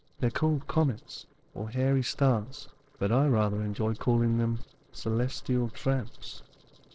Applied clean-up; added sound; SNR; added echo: neural separator model SepFormer DNS4.